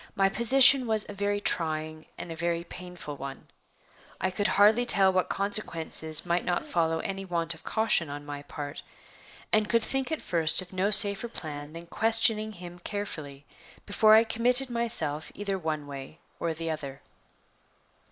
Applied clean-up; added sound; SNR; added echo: neural mask model Resemble Enhance denoiser.